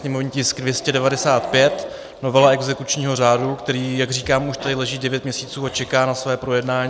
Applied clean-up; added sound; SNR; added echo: none; Growling; 17 dB; none.